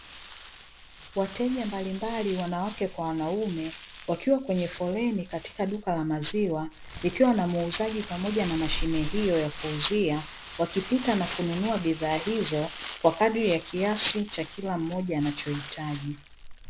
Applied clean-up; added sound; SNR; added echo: none; Crumpling, crinkling; 11 dB; none.